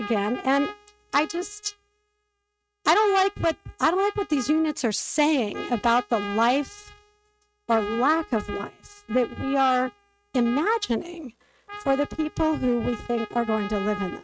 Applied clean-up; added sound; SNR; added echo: neural mask model RNNoise.